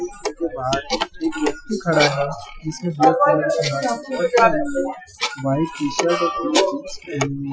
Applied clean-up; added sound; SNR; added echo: classical method Wiener filter.